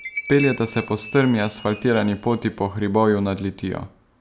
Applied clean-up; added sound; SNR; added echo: none; Chime; 16 dB; none.